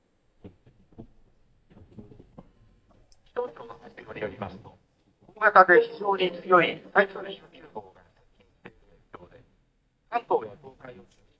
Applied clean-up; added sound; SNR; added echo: neural mask model DeepFilterNet 3.